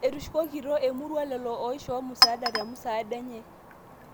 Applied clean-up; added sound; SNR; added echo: none; Chink, clink; 1 dB; none.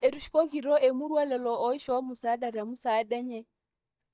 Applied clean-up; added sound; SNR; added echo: neural mask model DeepFilterNet 3.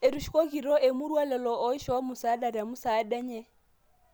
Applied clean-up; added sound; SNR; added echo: none; none; none; none.